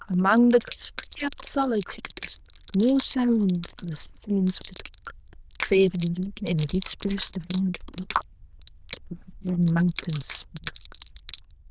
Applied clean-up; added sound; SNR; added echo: neural diffusion model UNIVERSE++.